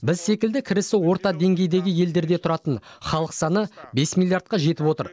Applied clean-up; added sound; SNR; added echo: none; none; none; none.